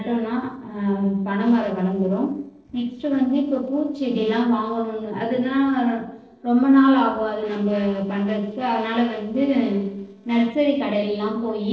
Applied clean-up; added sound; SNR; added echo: neural separator model SepFormer DNS4.